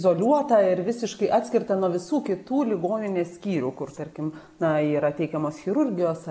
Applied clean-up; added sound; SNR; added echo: none; none; none; none.